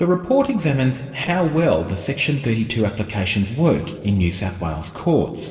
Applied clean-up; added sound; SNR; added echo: neural separator model SepFormer DNS4.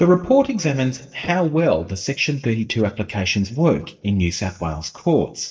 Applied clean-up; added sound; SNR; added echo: neural mask model DeepFilterNet 3.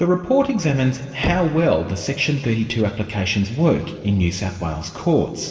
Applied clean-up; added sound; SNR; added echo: none; Knock; 14 dB; reverberation time 2.1 s.